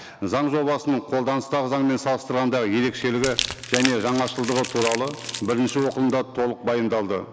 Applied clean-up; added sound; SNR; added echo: none; Crumpling, crinkling; 9 dB; none.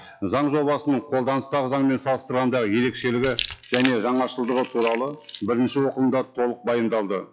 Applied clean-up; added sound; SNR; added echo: classical method log-MMSE.